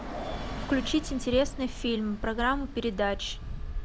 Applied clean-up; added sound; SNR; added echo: none; Bus; 6 dB; none.